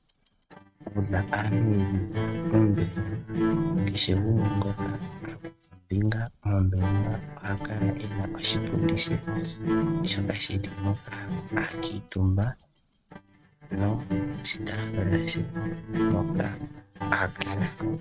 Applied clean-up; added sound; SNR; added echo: neural mask model RNNoise.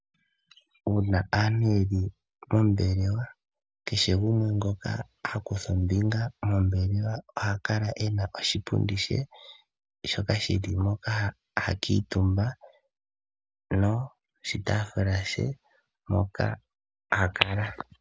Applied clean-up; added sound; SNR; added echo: none; none; none; none.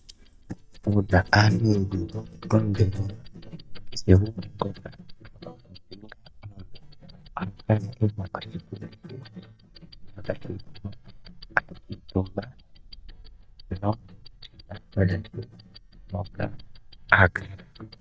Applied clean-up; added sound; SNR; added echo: neural mask model DeepFilterNet 3.